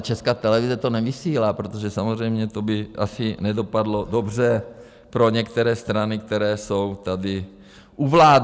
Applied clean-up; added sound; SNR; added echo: none; none; none; none.